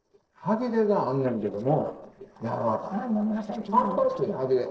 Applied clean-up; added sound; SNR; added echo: neural separator model SepFormer DNS4.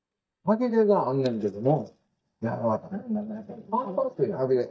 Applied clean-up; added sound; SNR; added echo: neural mask model DeepFilterNet 3.